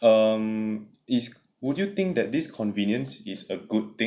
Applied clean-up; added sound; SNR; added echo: none; none; none; none.